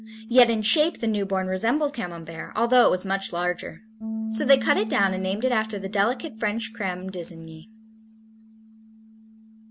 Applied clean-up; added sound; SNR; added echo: none; Bass guitar; 12 dB; none.